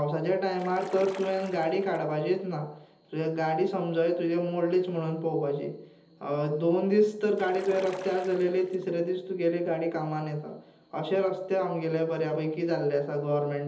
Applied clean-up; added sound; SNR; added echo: none; Splash, splatter; 17 dB; reverberation time 1.2 s.